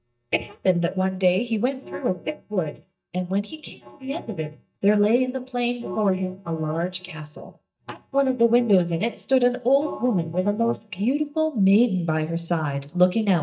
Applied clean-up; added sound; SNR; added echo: neural mask model DeepFilterNet 3.